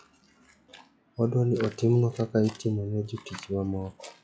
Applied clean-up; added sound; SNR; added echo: classical method log-MMSE.